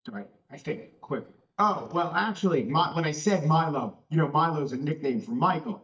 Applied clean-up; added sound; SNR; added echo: neural mask model DeepFilterNet 3.